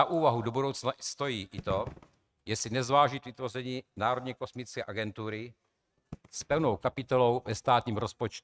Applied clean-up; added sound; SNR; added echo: neural mask model RNNoise.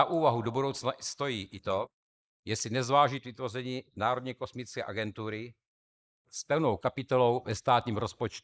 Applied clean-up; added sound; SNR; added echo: neural mask model Resemble Enhance denoiser.